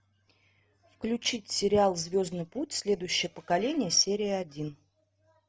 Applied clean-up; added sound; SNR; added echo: none; none; none; none.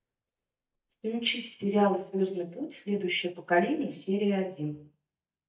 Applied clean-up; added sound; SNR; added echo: neural mask model DeepFilterNet 3.